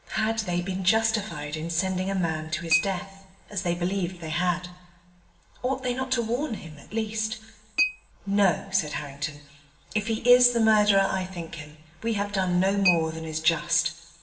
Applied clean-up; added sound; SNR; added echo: none; Chink, clink; 12 dB; reverberation time 0.9 s.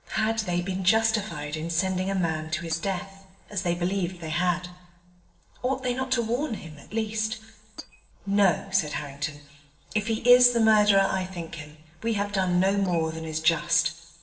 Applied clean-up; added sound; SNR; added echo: neural separator model SepFormer DNS4.